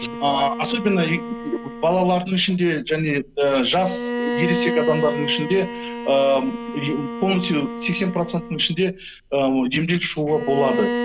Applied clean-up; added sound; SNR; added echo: none; Bowed string instrument; 8 dB; none.